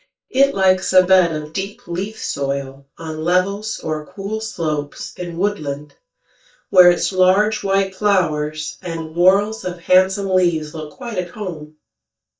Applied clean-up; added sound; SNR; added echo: neural mask model DeepFilterNet 3.